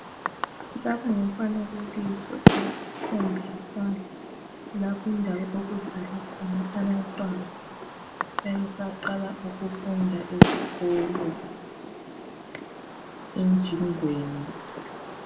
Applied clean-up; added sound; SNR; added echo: none; Fireworks; -1 dB; reverberation time 0.4 s.